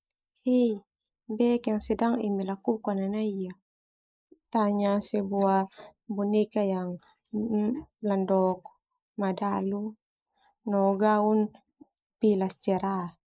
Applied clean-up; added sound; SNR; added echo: neural mask model Resemble Enhance denoiser.